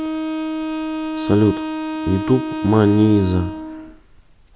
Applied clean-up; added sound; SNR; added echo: none; Wind instrument, woodwind instrument; 6 dB; none.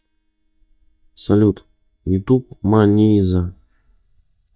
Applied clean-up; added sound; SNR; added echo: neural mask model DeepFilterNet 3.